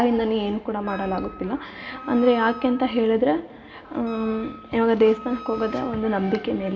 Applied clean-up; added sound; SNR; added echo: none; Wind instrument, woodwind instrument; 19 dB; reverberation time 1.5 s.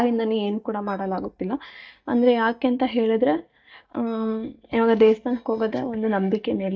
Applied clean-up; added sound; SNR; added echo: neural mask model DeepFilterNet 3.